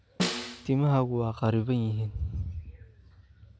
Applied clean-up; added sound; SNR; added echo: none; Snare drum; 5 dB; none.